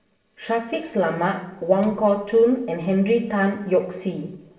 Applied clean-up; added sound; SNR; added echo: neural separator model SepFormer DNS4.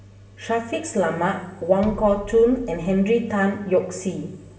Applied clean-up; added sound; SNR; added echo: none; Bass drum; 16 dB; reverberation time 1.0 s.